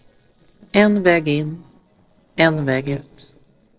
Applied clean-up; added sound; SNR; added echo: neural separator model SepFormer DNS4.